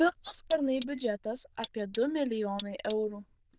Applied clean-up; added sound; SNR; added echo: neural diffusion model UNIVERSE++.